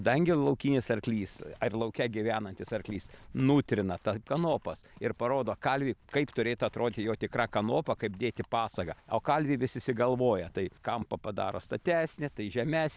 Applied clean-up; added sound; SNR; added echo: none; none; none; none.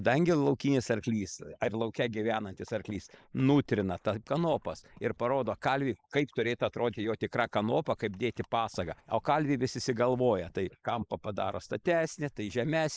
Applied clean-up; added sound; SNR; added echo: neural mask model Resemble Enhance denoiser.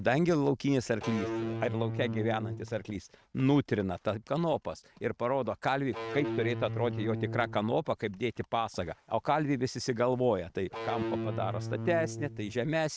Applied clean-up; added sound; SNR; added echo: neural mask model RNNoise.